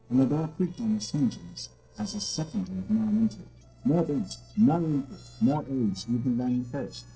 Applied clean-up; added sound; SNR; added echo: neural separator model SepFormer DNS4.